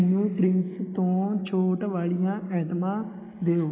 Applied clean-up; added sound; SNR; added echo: neural mask model Resemble Enhance denoiser.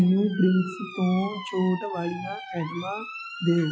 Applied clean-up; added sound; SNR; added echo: classical method Wiener filter.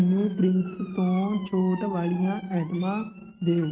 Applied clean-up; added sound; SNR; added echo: neural mask model RNNoise.